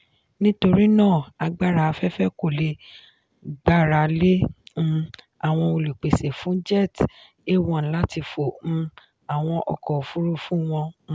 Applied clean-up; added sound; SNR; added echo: none; none; none; none.